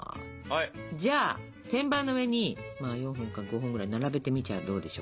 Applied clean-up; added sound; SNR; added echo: none; none; none; none.